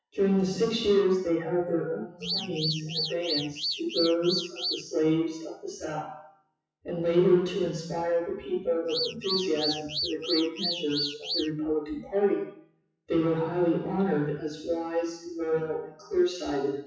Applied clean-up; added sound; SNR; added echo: classical method WPE with log-MMSE.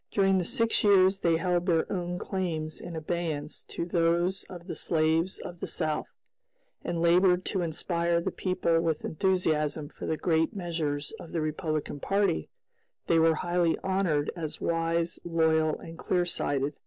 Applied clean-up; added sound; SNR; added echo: none; none; none; none.